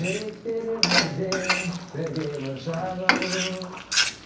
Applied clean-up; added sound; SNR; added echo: none; Frying (food); -2 dB; reverberation time 0.6 s.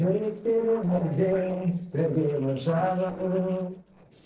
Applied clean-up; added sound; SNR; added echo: neural separator model SepFormer DNS4.